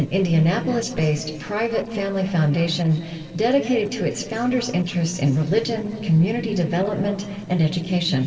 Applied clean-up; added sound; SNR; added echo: neural separator model SepFormer DNS4.